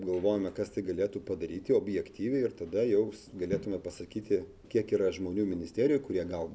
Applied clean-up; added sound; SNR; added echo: none; none; none; none.